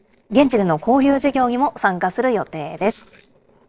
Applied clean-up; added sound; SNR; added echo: neural separator model SepFormer DNS4.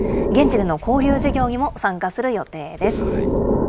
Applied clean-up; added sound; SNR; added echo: none; Breathing; 1 dB; none.